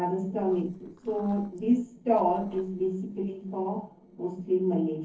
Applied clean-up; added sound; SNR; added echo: neural separator model SepFormer DNS4.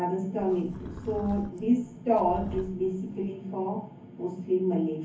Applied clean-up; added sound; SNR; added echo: none; Livestock, farm animals, working animals; 14 dB; reverberation time 0.3 s.